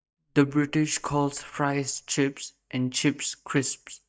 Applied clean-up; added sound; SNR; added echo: neural mask model DeepFilterNet 3.